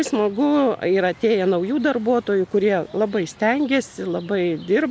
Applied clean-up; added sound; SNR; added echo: none; none; none; none.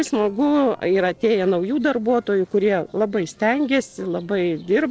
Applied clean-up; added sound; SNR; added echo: neural separator model SepFormer DNS4.